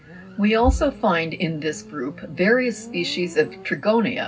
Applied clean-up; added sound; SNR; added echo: none; Motorcycle; 19 dB; reverberation time 0.4 s.